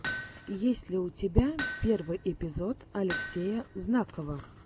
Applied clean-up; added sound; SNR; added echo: none; Hammer; 10 dB; none.